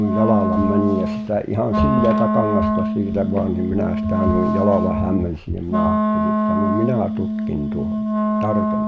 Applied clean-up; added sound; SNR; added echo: none; Wind instrument, woodwind instrument; -2 dB; none.